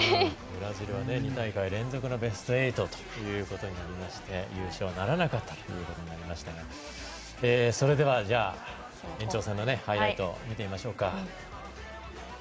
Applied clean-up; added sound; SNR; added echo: none; none; none; none.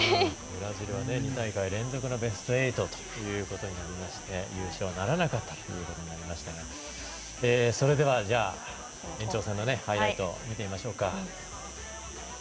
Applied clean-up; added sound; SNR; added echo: none; Insect; 16 dB; none.